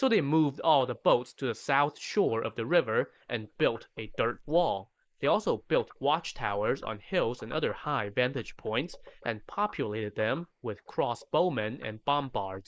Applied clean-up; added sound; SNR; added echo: neural mask model Resemble Enhance denoiser.